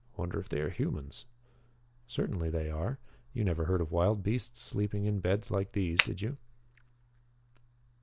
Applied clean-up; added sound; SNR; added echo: none; Finger snapping; -5 dB; none.